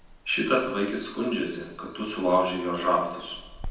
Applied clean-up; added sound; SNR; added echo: none; Water; 16 dB; reverberation time 0.9 s.